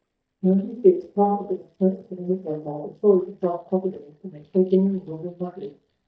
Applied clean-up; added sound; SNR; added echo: neural mask model DeepFilterNet 3.